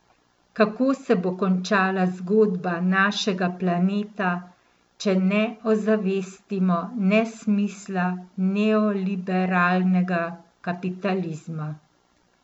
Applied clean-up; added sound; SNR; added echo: none; none; none; none.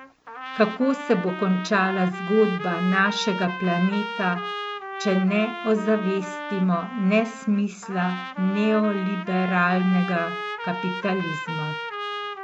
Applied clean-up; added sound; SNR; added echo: none; Trumpet; 9 dB; none.